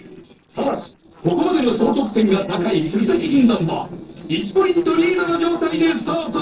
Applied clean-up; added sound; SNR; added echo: neural separator model SepFormer DNS4.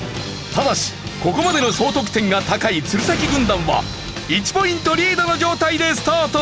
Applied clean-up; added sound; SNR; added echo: none; none; none; none.